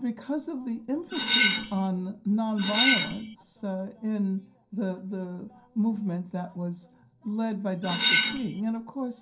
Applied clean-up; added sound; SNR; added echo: none; Cutlery, silverware; -4 dB; reverberation time 0.3 s.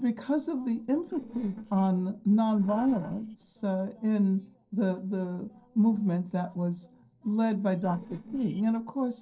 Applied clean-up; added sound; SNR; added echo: neural separator model SepFormer DNS4.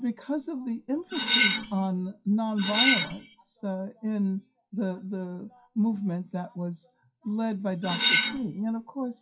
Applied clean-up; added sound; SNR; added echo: classical method WPE with log-MMSE.